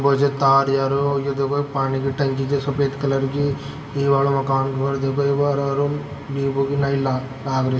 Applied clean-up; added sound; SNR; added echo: none; none; none; reverberation time 2.8 s.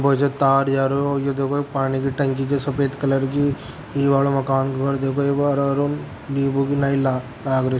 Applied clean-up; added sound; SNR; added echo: none; none; none; none.